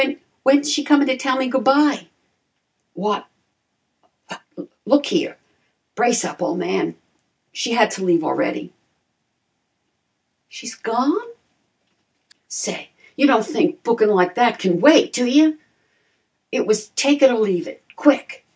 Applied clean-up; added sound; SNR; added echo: none; none; none; none.